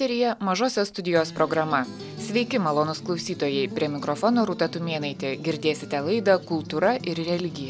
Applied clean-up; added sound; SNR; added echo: none; none; none; none.